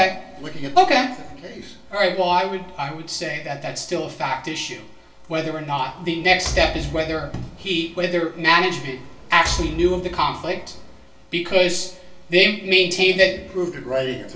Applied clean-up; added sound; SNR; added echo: none; Door; 12 dB; reverberation time 0.3 s.